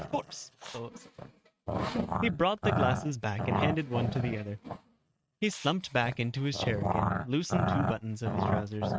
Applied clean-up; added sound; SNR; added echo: neural mask model RNNoise.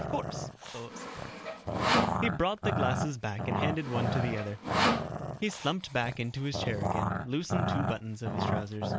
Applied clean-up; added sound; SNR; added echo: none; Growling + Sawing; -2 dB; none.